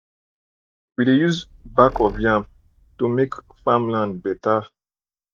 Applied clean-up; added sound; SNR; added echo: neural mask model DeepFilterNet 3.